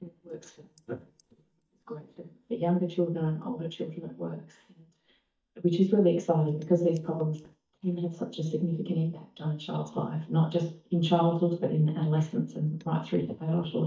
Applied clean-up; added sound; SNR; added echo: neural mask model DeepFilterNet 3.